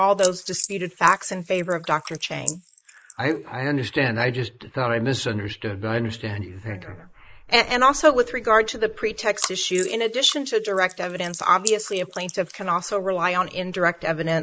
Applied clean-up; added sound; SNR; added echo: neural mask model Resemble Enhance denoiser.